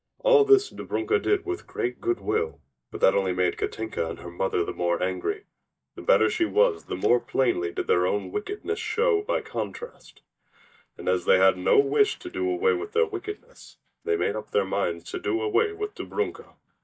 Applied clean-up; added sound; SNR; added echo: neural mask model DeepFilterNet 3.